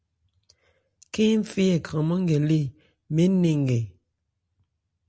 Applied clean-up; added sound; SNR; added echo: none; none; none; none.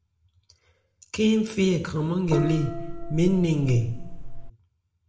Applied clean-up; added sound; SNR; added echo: none; Gong; 5 dB; reverberation time 0.8 s.